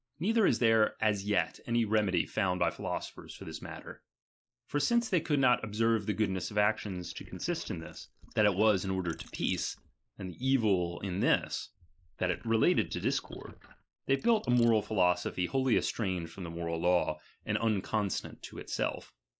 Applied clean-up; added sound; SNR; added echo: neural mask model Resemble Enhance denoiser.